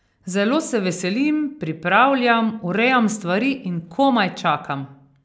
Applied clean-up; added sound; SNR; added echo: none; none; none; none.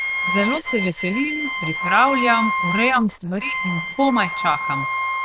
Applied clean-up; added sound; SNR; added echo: neural diffusion model UNIVERSE++.